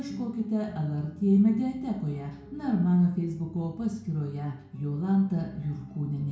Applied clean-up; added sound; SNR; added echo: none; none; none; reverberation time 0.6 s.